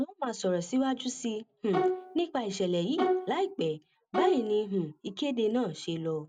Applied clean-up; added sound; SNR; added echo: none; Bowed string instrument; 2 dB; none.